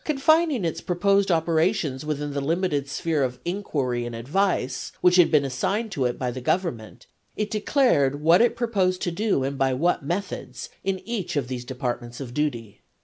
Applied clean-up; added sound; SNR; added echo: none; none; none; none.